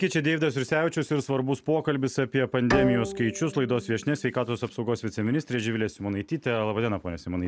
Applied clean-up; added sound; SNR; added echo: none; Bowed string instrument; 8 dB; none.